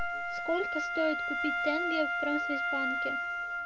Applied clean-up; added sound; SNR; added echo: none; Wind instrument, woodwind instrument; -3 dB; none.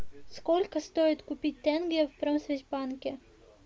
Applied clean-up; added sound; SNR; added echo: none; none; none; none.